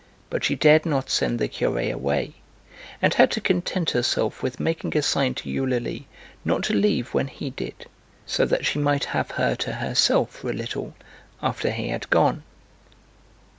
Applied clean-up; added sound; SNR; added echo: none; none; none; none.